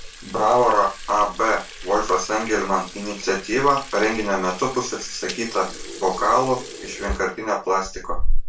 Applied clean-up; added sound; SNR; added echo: none; Sink (filling or washing) / Water tap, faucet; 5 dB; reverberation time 0.2 s.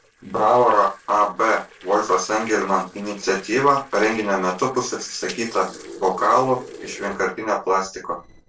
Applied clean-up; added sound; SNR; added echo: neural separator model SepFormer DNS4.